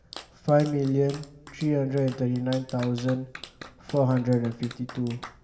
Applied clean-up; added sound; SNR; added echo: none; Clapping; 19 dB; reverberation time 2.1 s.